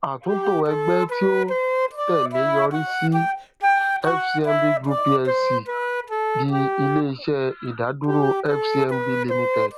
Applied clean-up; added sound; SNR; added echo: none; Wind instrument, woodwind instrument; -1 dB; none.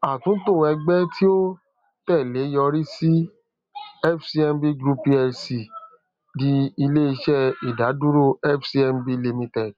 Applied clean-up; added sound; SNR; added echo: none; none; none; none.